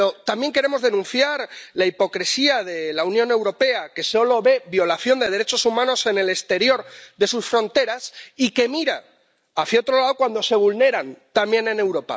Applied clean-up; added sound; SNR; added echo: none; none; none; none.